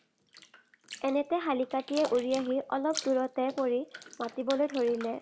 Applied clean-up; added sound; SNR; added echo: none; Bathtub (filling or washing); 16 dB; none.